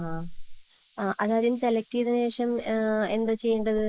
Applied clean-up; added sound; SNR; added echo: neural mask model Resemble Enhance denoiser.